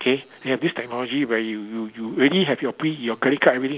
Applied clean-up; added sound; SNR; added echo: none; none; none; none.